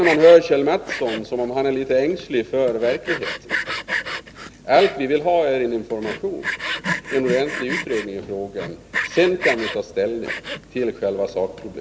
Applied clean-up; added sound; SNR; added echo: none; Sawing; 9 dB; none.